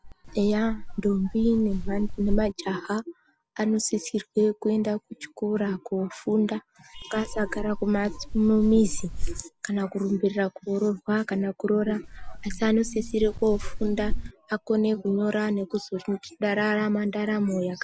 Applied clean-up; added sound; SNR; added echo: none; Wind; 5 dB; none.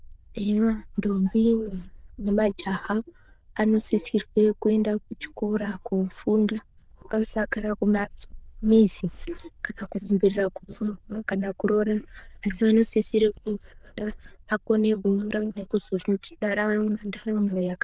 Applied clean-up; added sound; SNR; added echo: neural diffusion model UNIVERSE++.